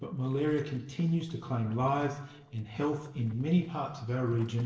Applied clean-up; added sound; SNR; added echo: neural separator model SepFormer DNS4.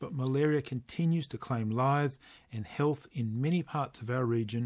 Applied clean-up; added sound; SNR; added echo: none; none; none; none.